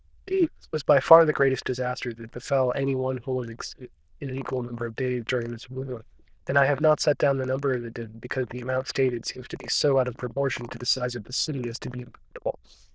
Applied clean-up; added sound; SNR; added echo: neural diffusion model UNIVERSE++.